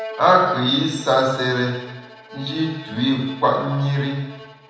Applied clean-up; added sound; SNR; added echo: none; Bowed string instrument; 18 dB; reverberation time 1.0 s.